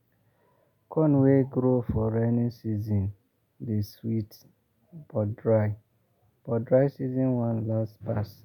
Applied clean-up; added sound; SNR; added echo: none; none; none; none.